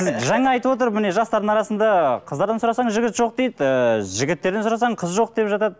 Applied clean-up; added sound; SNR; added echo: none; none; none; none.